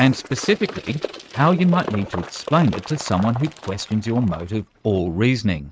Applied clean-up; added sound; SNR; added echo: neural mask model RNNoise.